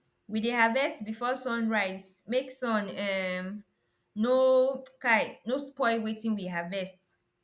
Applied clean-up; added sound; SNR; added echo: none; none; none; none.